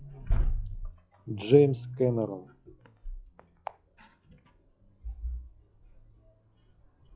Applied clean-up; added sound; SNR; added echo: classical method log-MMSE.